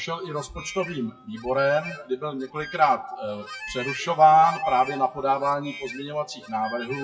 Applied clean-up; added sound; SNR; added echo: classical method WPE with log-MMSE.